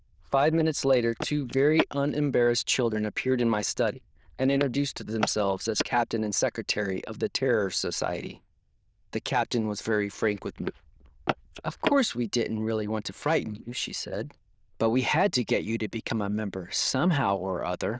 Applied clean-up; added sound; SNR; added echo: neural diffusion model UNIVERSE++.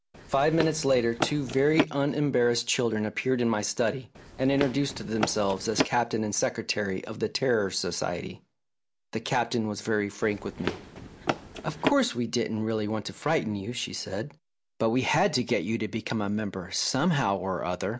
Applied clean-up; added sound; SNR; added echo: none; Run; 5 dB; none.